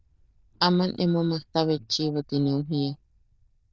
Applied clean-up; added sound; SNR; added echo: neural diffusion model UNIVERSE++.